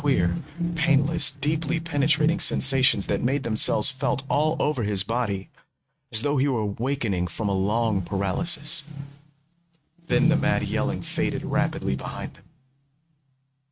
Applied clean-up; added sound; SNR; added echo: neural mask model RNNoise.